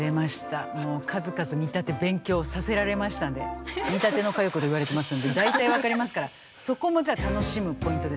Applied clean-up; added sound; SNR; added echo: none; none; none; none.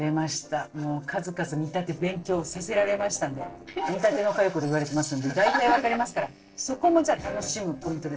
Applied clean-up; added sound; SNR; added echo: neural separator model SepFormer DNS4.